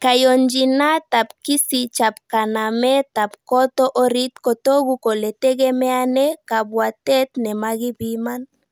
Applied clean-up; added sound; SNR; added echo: none; none; none; none.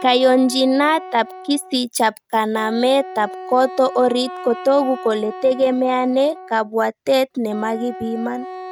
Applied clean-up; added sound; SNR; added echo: neural mask model RNNoise.